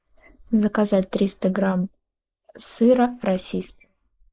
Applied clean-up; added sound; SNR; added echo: neural mask model Resemble Enhance denoiser.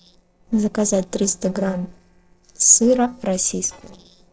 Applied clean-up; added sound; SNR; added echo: neural separator model SepFormer DNS4.